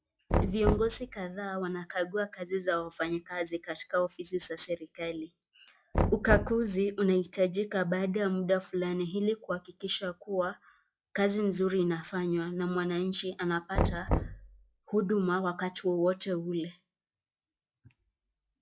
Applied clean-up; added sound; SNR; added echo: classical method log-MMSE.